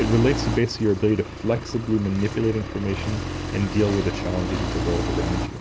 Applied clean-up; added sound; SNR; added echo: none; Accelerating, revving, vroom; 5 dB; none.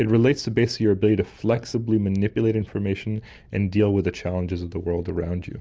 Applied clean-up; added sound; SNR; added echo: none; none; none; none.